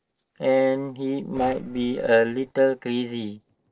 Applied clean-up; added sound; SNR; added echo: neural separator model SepFormer DNS4.